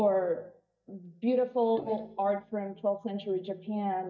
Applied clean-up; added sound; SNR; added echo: neural mask model DeepFilterNet 3.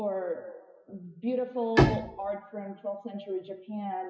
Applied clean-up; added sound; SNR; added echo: classical method WPE with log-MMSE.